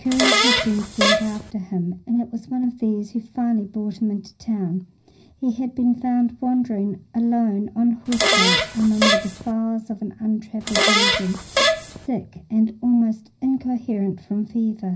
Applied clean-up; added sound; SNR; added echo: none; Fart; -3 dB; reverberation time 0.4 s.